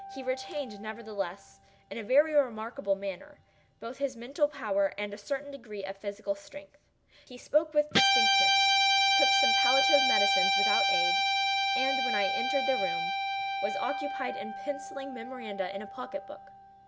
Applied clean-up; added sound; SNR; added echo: none; Guitar; -3 dB; none.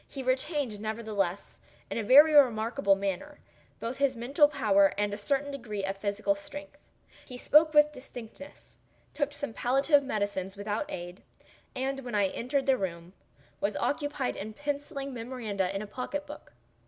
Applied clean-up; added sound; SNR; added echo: none; none; none; none.